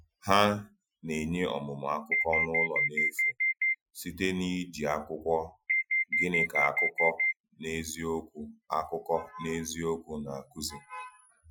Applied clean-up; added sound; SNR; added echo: classical method Wiener filter.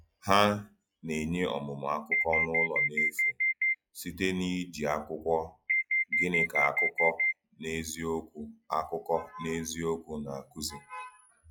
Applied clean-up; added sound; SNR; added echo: classical method log-MMSE.